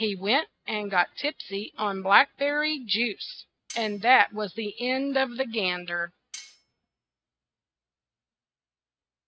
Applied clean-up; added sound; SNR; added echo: neural mask model RNNoise.